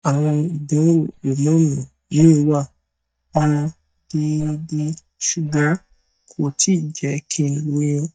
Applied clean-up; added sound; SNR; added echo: neural mask model DeepFilterNet 3.